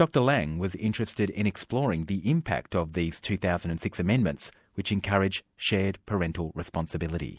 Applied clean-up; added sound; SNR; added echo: none; none; none; none.